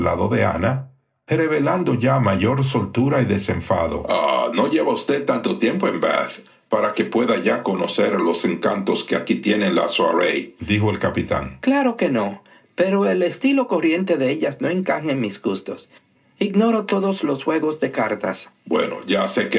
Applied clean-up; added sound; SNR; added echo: none; none; none; reverberation time 0.2 s.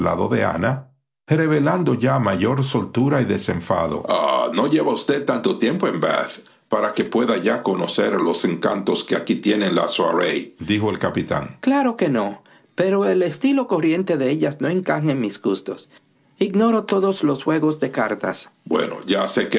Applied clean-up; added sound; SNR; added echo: none; none; none; none.